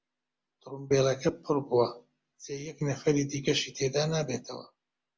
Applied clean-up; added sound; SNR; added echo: none; none; none; none.